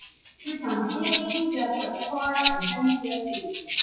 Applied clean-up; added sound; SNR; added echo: classical method WPE with log-MMSE.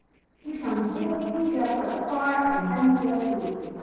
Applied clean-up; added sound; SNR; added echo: neural separator model SepFormer DNS4.